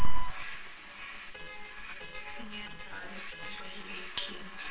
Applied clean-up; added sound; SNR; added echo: neural separator model SepFormer WHAMR!.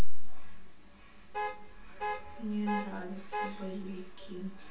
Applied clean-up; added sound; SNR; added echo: none; Alarm / Car; 13 dB; reverberation time 0.3 s.